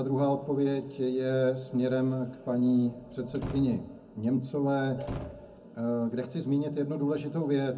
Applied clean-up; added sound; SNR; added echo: none; Slam; 13 dB; reverberation time 0.4 s.